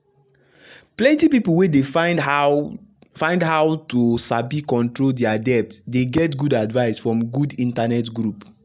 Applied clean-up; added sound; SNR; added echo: none; none; none; none.